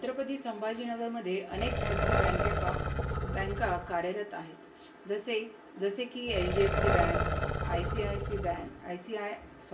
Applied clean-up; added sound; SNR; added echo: none; Growling; -1 dB; reverberation time 0.2 s.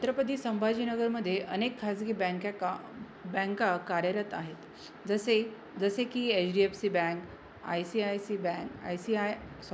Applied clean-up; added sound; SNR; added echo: none; none; none; none.